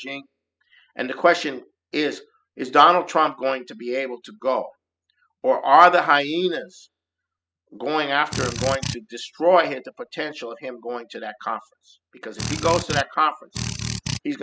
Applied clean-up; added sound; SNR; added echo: classical method spectral subtraction.